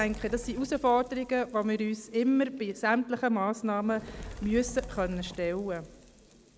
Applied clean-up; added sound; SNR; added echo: none; Fire; 17 dB; none.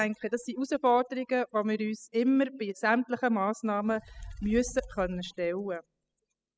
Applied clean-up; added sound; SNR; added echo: classical method spectral subtraction.